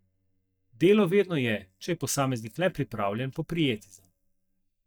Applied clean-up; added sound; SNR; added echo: neural mask model DeepFilterNet 3.